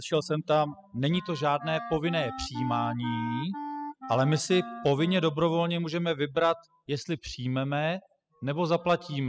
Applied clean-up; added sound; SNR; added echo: classical method spectral subtraction.